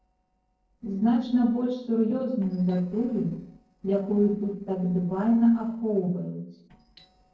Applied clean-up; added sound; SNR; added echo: neural separator model SepFormer DNS4.